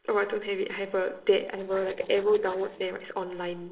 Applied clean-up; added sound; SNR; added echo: neural separator model SepFormer DNS4.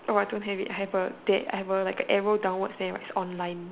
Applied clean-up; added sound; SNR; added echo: none; none; none; none.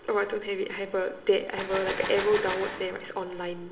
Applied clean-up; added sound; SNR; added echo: none; Gunshot, gunfire; 7 dB; reverberation time 1.8 s.